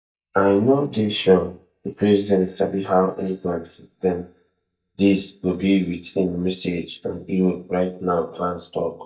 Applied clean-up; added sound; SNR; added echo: neural mask model DeepFilterNet 3.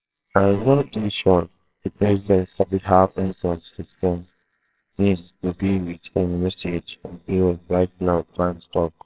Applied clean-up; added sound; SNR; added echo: neural separator model SepFormer WHAMR!.